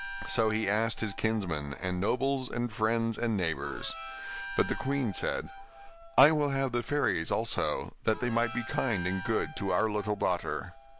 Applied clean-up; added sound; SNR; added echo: none; Harmonica; 15 dB; none.